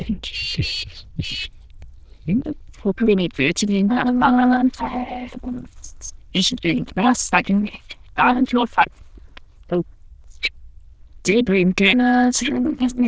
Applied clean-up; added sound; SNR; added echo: neural diffusion model UNIVERSE++.